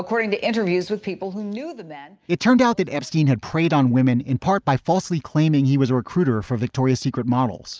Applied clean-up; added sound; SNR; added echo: none; none; none; none.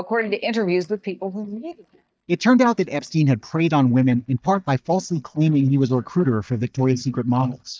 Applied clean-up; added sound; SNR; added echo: neural mask model DeepFilterNet 3.